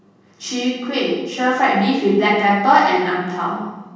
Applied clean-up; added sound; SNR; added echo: none; none; none; reverberation time 1.3 s.